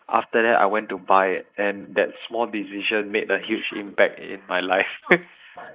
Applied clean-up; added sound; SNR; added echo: neural mask model Resemble Enhance denoiser.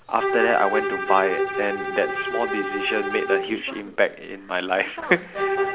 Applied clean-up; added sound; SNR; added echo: none; Bowed string instrument; 2 dB; none.